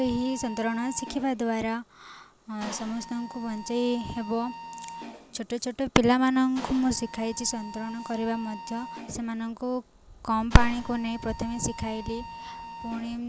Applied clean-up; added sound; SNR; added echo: none; Mechanisms; 14 dB; none.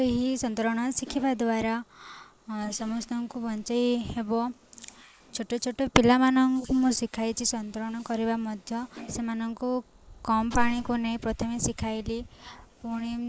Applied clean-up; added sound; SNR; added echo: neural mask model Resemble Enhance denoiser.